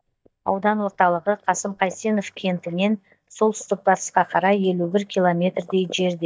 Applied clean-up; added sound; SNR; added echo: neural mask model DeepFilterNet 3.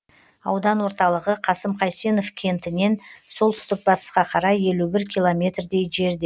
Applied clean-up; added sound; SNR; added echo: none; none; none; none.